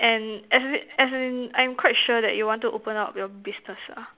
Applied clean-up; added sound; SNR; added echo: none; none; none; none.